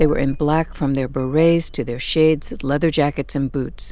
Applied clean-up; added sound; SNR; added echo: none; Engine starting; 11 dB; none.